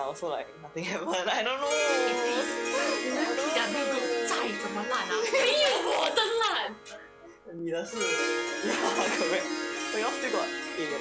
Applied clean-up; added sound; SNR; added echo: none; Harp; 4 dB; none.